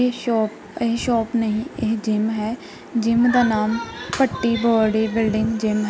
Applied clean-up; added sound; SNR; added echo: none; none; none; none.